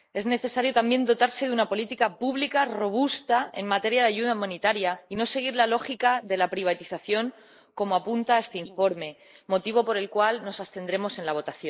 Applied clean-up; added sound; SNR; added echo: neural mask model Resemble Enhance denoiser.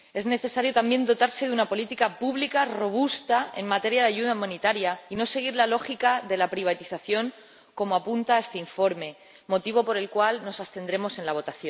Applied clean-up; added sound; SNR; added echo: none; none; none; none.